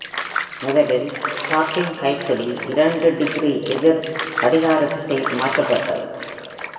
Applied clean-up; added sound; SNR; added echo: none; Bathtub (filling or washing); 9 dB; reverberation time 2.2 s.